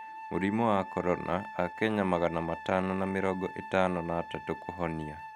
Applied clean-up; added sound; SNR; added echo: none; Wind instrument, woodwind instrument; 12 dB; none.